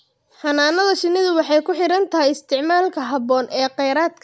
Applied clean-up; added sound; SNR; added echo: none; none; none; none.